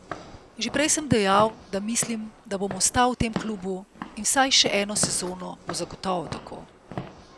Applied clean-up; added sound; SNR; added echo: none; Walk, footsteps / Siren; 13 dB; none.